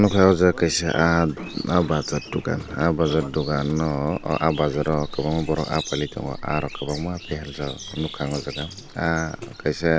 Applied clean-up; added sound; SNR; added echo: none; Livestock, farm animals, working animals; 18 dB; none.